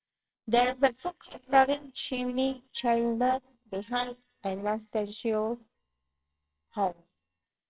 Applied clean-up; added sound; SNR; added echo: neural separator model SepFormer WHAMR!.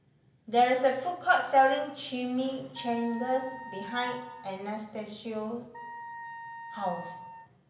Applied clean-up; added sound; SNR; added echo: none; Wind instrument, woodwind instrument; 13 dB; reverberation time 1.1 s.